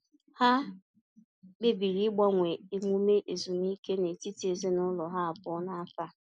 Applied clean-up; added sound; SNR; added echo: none; none; none; none.